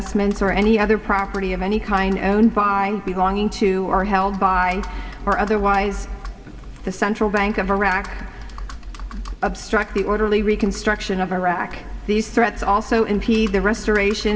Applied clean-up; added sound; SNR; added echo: none; Computer keyboard; 12 dB; reverberation time 0.3 s.